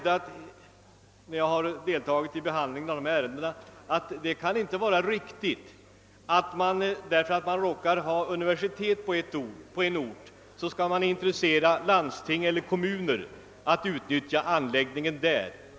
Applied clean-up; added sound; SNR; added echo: none; none; none; none.